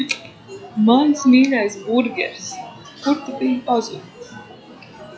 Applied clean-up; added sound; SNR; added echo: classical method log-MMSE.